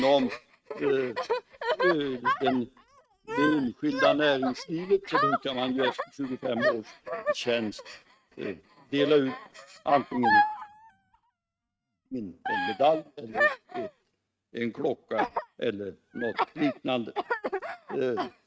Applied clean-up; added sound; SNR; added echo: neural mask model RNNoise.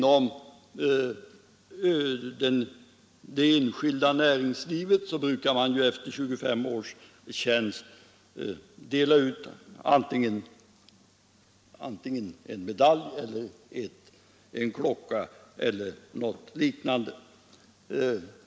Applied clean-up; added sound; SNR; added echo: none; none; none; none.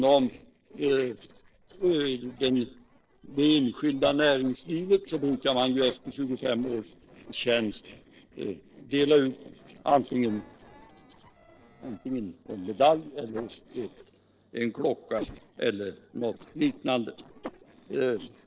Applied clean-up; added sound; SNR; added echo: neural separator model SepFormer DNS4.